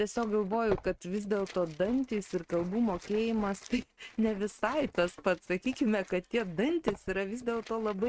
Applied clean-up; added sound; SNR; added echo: neural mask model RNNoise.